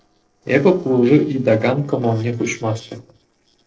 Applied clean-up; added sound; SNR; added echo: neural separator model SepFormer DNS4.